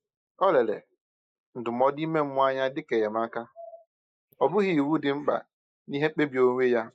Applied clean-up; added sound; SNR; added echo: neural mask model Resemble Enhance denoiser.